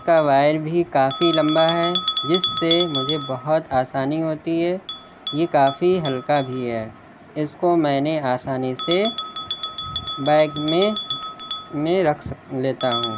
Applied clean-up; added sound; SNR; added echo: none; Bell; 7 dB; none.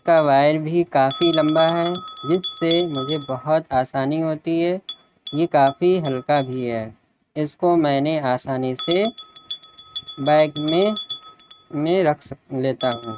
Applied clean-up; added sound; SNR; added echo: neural mask model RNNoise.